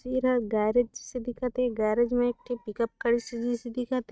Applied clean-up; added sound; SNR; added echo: neural mask model RNNoise.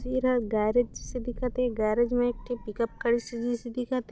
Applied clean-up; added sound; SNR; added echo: none; Thunder; 14 dB; none.